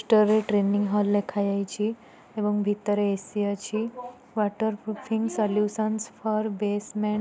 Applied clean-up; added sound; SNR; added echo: none; none; none; none.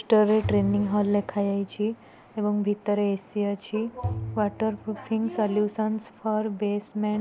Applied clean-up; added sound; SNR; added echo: none; Bowed string instrument; 13 dB; none.